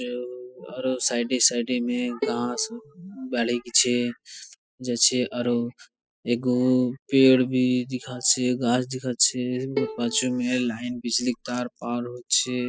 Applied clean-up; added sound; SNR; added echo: classical method spectral subtraction.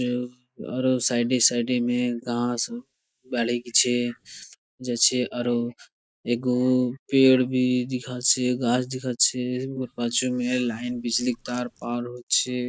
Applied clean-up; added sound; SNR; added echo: neural mask model Resemble Enhance denoiser.